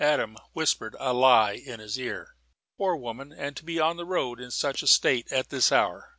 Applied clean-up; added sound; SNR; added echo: none; none; none; none.